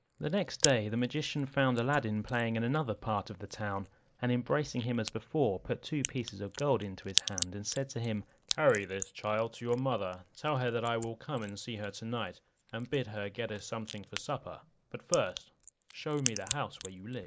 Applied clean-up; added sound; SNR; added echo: neural mask model Resemble Enhance denoiser.